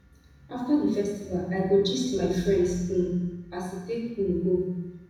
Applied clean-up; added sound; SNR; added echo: none; none; none; reverberation time 1.1 s.